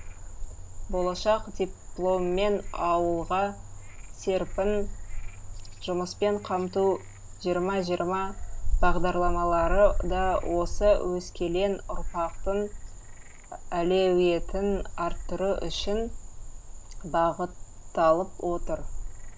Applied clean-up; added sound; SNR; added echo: none; Frog; 4 dB; none.